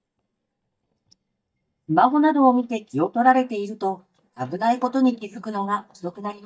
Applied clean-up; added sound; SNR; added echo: neural mask model DeepFilterNet 3.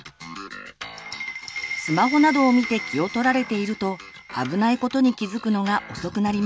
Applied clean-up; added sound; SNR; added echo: none; none; none; none.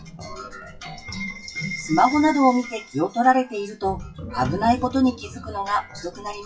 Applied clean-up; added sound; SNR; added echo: classical method WPE with log-MMSE.